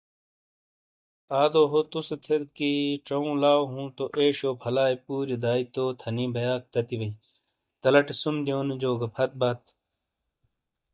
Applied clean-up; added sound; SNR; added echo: neural mask model DeepFilterNet 3.